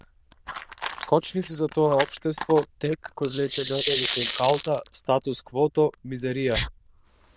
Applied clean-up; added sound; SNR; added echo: neural diffusion model UNIVERSE++.